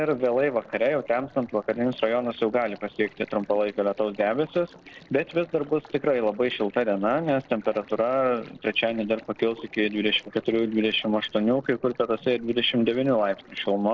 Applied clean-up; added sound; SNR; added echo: neural separator model SepFormer DNS4.